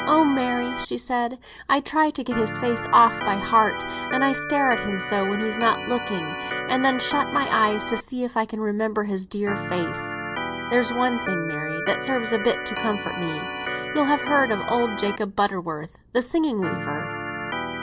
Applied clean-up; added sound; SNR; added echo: none; Organ; 7 dB; none.